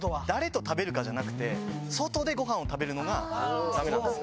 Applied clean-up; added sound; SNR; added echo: none; none; none; none.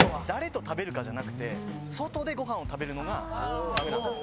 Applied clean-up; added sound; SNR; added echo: none; Microwave oven / Bell; 1 dB; none.